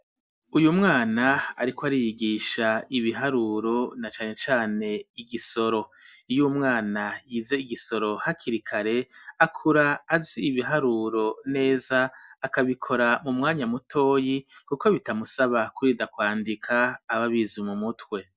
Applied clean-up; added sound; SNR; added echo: none; none; none; none.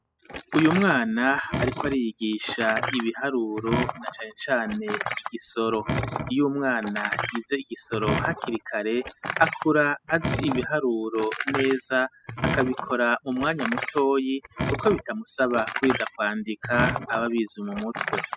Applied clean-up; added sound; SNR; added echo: classical method spectral subtraction.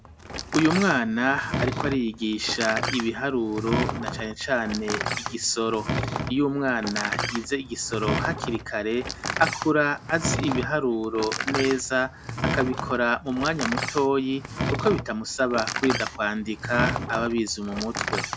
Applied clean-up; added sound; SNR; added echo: none; Door; 5 dB; none.